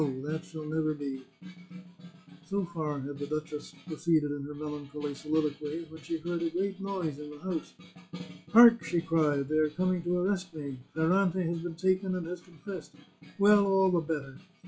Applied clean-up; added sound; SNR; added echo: classical method log-MMSE.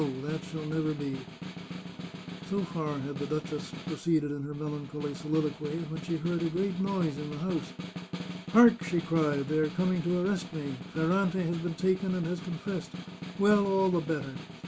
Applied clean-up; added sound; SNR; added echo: none; Snare drum; 10 dB; none.